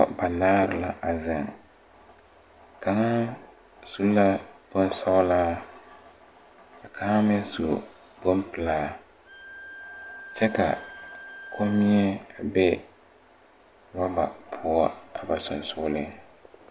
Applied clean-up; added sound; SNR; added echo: none; Bowed string instrument; 17 dB; none.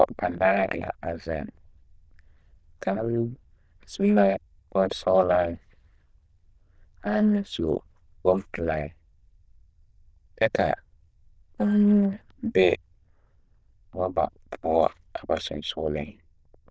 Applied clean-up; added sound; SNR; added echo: neural diffusion model UNIVERSE++.